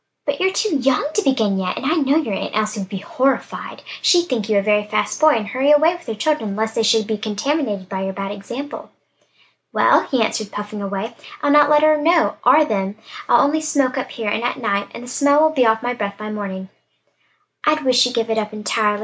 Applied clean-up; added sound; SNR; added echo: none; none; none; none.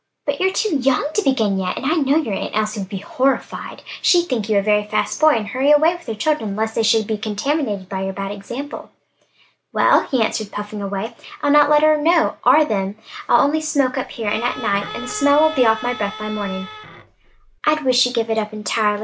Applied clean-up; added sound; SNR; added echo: none; Bowed string instrument; 13 dB; none.